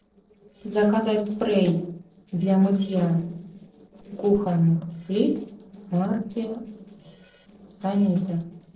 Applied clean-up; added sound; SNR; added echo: neural separator model SepFormer DNS4.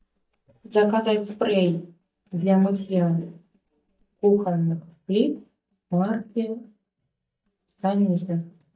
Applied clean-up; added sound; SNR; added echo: neural mask model DeepFilterNet 3.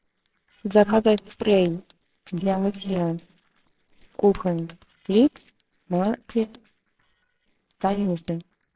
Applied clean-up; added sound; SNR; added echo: neural separator model SepFormer WHAMR!.